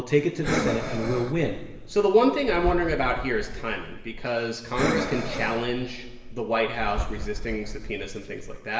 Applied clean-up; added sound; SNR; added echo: none; Breathing; 5 dB; reverberation time 1.3 s.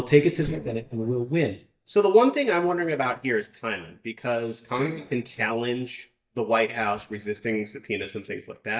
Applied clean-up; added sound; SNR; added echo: neural mask model DeepFilterNet 3.